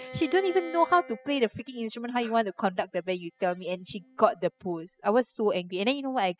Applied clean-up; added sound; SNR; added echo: classical method spectral subtraction.